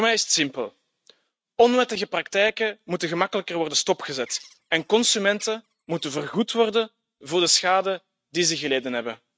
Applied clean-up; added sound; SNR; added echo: neural mask model RNNoise.